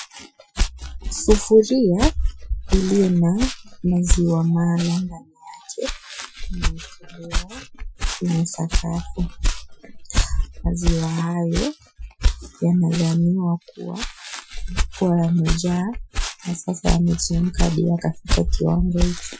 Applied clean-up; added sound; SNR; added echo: classical method Wiener filter.